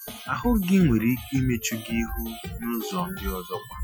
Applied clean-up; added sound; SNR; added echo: classical method Wiener filter.